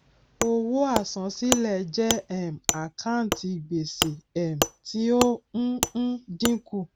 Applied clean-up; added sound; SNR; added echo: none; Wood; 5 dB; none.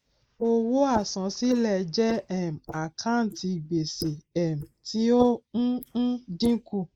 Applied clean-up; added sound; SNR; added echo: neural mask model Resemble Enhance denoiser.